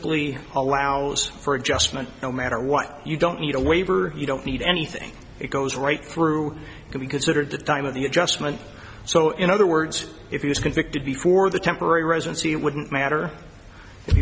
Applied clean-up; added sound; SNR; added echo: none; none; none; none.